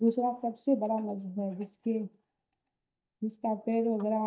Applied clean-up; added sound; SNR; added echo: neural mask model DeepFilterNet 3.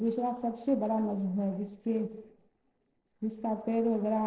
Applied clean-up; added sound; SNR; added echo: neural separator model SepFormer DNS4.